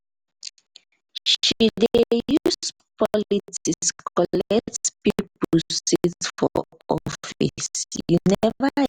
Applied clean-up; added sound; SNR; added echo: none; none; none; none.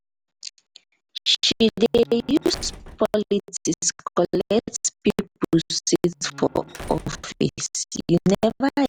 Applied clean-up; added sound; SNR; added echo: none; Slam; 17 dB; none.